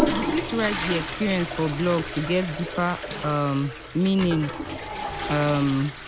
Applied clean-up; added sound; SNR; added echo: none; Toilet flush / Water; 5 dB; none.